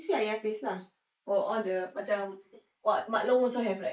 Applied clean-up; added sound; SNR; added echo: neural mask model Resemble Enhance denoiser.